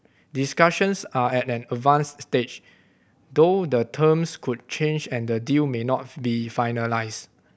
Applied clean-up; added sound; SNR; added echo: none; none; none; none.